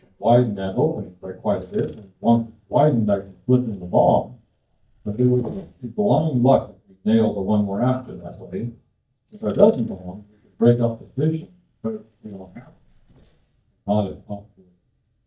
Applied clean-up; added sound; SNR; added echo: neural mask model DeepFilterNet 3.